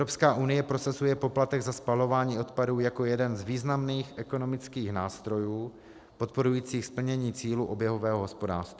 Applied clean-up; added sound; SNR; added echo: none; none; none; none.